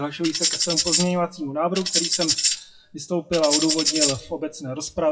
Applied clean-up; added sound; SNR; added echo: classical method WPE with log-MMSE.